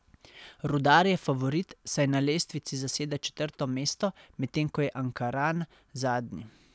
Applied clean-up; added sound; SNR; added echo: none; none; none; none.